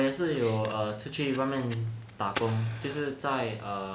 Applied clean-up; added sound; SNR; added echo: none; Fire; 14 dB; none.